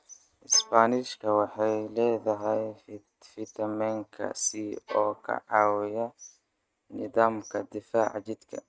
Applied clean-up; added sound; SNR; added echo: neural mask model RNNoise.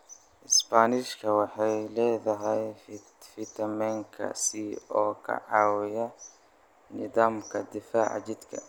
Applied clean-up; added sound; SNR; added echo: none; none; none; none.